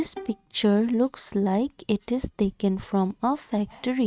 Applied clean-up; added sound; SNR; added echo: neural mask model RNNoise.